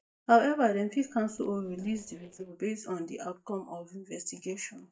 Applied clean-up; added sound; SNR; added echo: neural mask model DeepFilterNet 3.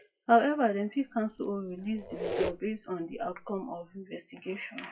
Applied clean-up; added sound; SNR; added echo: classical method WPE with log-MMSE.